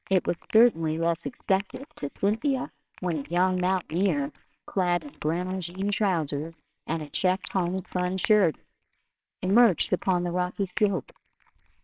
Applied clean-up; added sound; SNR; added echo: neural separator model SepFormer WHAMR!.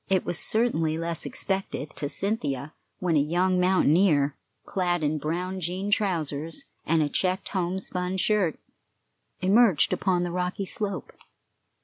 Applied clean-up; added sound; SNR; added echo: none; none; none; none.